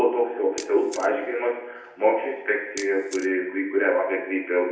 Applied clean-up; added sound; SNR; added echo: none; Camera; 20 dB; reverberation time 0.9 s.